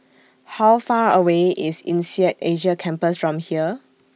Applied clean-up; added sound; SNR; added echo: none; none; none; none.